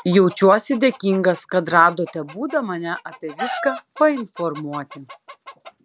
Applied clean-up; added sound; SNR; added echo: none; Chicken, rooster; 16 dB; none.